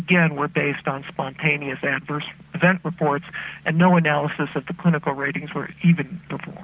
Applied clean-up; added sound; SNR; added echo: none; none; none; none.